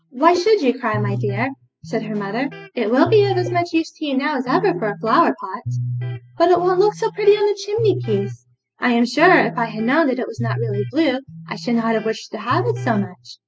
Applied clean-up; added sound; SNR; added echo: classical method spectral subtraction.